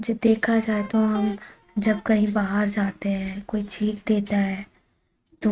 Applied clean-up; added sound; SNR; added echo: neural mask model RNNoise.